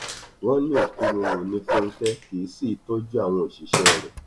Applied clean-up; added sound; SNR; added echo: none; Gunshot, gunfire + Bark; 1 dB; none.